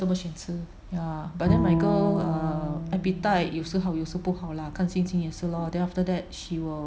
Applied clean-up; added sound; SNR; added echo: none; Bowed string instrument; 5 dB; none.